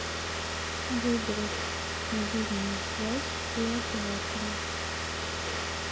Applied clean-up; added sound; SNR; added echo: none; Car; -3 dB; none.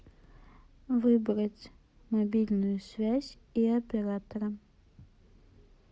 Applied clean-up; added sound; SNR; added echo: none; none; none; none.